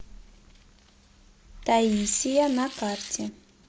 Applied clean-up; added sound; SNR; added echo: none; Tearing; 17 dB; none.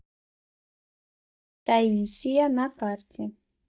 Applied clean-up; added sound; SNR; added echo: neural mask model DeepFilterNet 3.